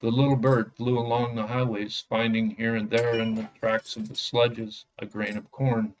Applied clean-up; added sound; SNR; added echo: neural mask model RNNoise.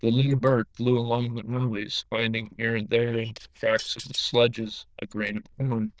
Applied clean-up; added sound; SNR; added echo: neural diffusion model UNIVERSE++.